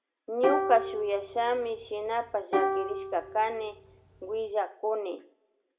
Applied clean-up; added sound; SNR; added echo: none; Plucked string instrument; 3 dB; reverberation time 0.5 s.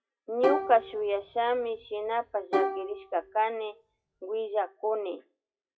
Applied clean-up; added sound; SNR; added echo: classical method WPE with log-MMSE.